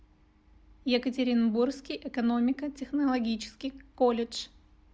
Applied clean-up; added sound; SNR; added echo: none; none; none; none.